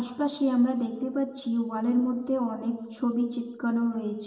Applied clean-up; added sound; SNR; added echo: none; none; none; reverberation time 1.1 s.